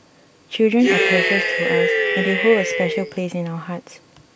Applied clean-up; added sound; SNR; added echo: none; Cheering; -2 dB; none.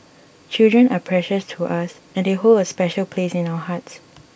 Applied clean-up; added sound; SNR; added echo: none; none; none; none.